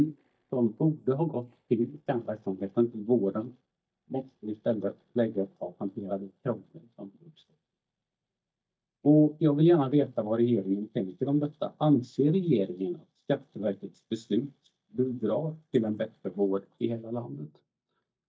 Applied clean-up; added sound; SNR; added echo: neural mask model DeepFilterNet 3.